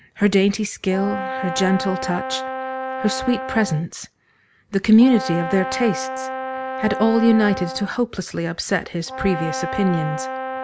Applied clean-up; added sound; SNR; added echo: none; Brass instrument; 8 dB; none.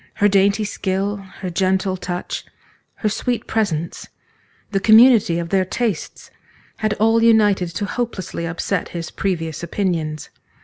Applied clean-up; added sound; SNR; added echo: none; none; none; none.